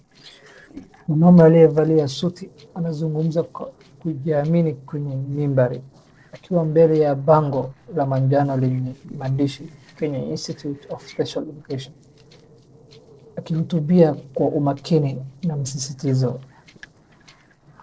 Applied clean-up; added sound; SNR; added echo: neural separator model SepFormer DNS4.